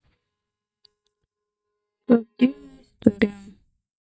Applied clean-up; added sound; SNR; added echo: neural mask model DeepFilterNet 3.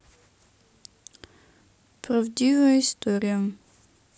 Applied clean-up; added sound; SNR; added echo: none; none; none; none.